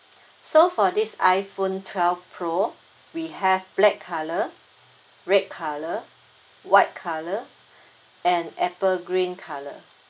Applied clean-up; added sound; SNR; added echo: none; none; none; none.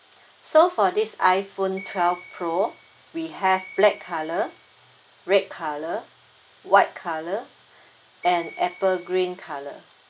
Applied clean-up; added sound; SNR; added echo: none; Bell; 19 dB; none.